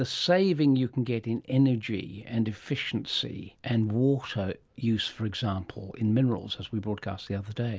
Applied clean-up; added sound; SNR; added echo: none; none; none; none.